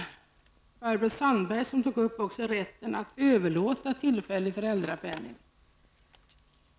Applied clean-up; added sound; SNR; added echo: none; none; none; none.